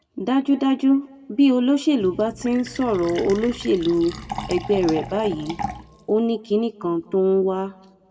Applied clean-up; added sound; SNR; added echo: none; Fill (with liquid); 15 dB; reverberation time 2.3 s.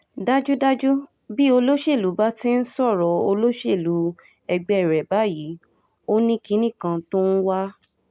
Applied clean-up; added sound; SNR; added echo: none; none; none; none.